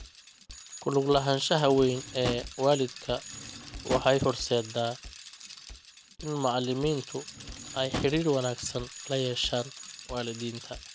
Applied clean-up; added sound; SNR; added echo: none; Drawer open or close + Bicycle; 11 dB; none.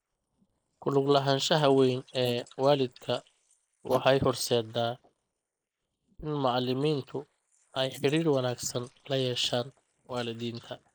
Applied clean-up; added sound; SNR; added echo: neural mask model Resemble Enhance denoiser.